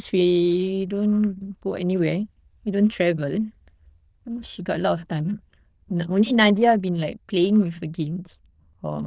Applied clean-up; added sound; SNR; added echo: neural diffusion model UNIVERSE++.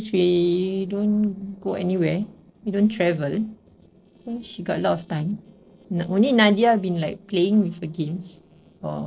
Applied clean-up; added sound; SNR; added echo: neural separator model SepFormer DNS4.